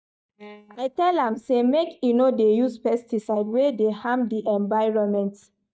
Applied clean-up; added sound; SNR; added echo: neural mask model DeepFilterNet 3.